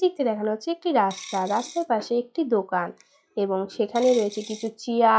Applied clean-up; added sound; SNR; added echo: classical method log-MMSE.